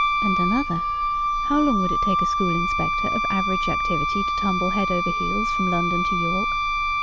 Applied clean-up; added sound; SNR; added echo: none; Wind instrument, woodwind instrument; -4 dB; none.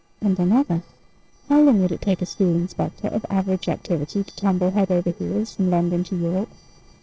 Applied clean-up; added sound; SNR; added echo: neural separator model SepFormer DNS4.